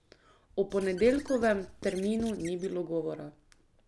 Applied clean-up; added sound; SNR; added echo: none; Squeak / Writing; 17 dB; none.